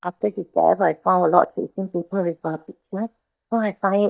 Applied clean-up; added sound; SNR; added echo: neural mask model DeepFilterNet 3.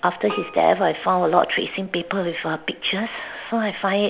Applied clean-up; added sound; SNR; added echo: none; Keyboard (musical); 20 dB; none.